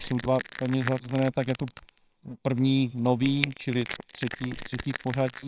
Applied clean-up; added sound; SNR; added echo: neural separator model SepFormer WHAMR!.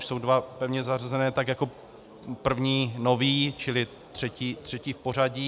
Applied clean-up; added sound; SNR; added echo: none; none; none; none.